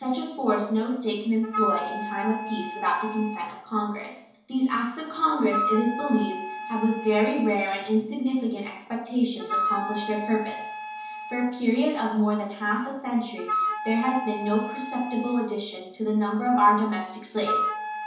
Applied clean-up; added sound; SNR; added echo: none; Wind instrument, woodwind instrument; 7 dB; reverberation time 0.8 s.